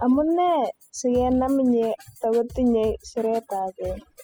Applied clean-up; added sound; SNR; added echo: classical method spectral subtraction.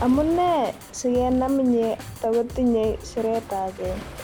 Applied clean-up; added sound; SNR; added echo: none; Waves, surf + Drum kit; 14 dB; none.